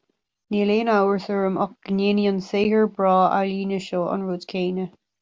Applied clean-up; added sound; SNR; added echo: none; none; none; none.